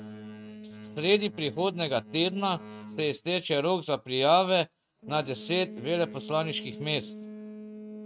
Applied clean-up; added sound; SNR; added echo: neural mask model RNNoise.